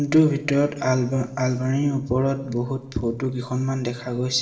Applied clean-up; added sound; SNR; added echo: neural separator model SepFormer DNS4.